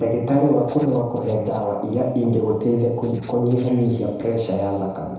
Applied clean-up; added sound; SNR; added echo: neural separator model SepFormer DNS4.